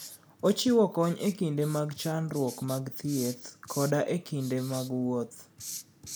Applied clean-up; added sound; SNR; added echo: none; Writing; 16 dB; none.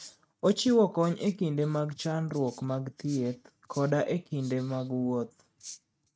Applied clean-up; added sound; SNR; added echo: neural mask model RNNoise.